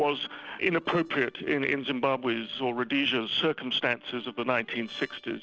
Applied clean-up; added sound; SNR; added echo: neural separator model SepFormer DNS4.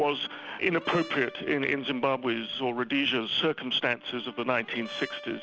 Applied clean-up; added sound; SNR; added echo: none; Brass instrument; 18 dB; none.